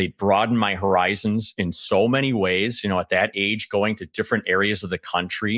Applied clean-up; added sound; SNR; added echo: none; none; none; none.